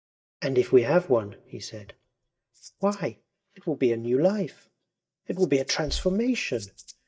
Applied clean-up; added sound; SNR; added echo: neural mask model DeepFilterNet 3.